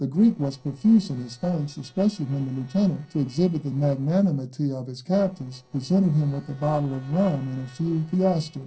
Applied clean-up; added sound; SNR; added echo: neural separator model SepFormer DNS4.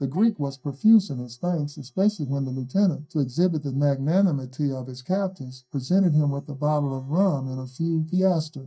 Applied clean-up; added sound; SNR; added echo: neural mask model DeepFilterNet 3.